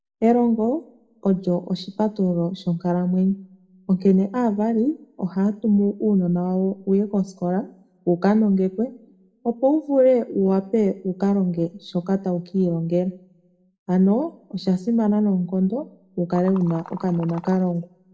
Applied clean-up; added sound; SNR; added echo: none; Liquid; 19 dB; reverberation time 0.5 s.